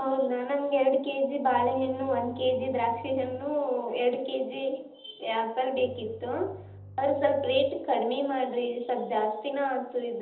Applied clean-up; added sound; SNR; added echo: none; Bowed string instrument; 19 dB; reverberation time 1.2 s.